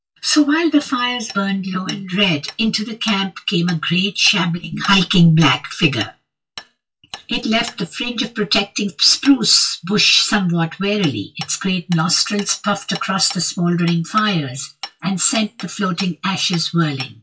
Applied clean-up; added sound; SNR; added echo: classical method WPE with log-MMSE.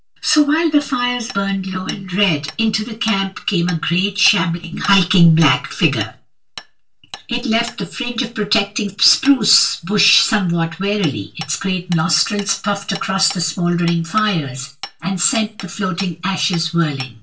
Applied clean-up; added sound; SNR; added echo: none; Hammer; 20 dB; reverberation time 0.2 s.